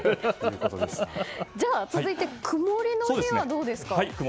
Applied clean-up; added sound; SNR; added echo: none; none; none; none.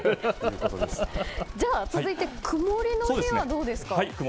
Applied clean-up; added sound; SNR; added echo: none; Bird; 9 dB; none.